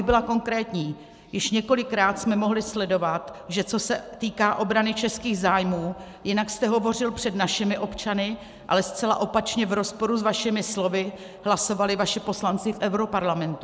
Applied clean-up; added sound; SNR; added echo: none; none; none; none.